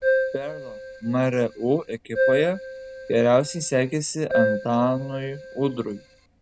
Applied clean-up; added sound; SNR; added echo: none; Keyboard (musical); 4 dB; none.